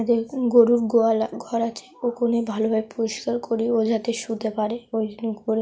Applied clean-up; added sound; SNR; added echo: none; none; none; none.